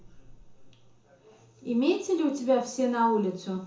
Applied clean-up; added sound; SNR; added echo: none; none; none; reverberation time 0.5 s.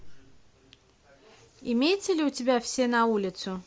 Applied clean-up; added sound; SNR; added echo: none; none; none; none.